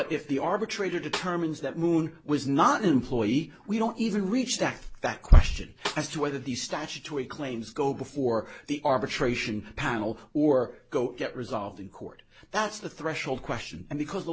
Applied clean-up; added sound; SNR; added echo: none; Snare drum; 13 dB; none.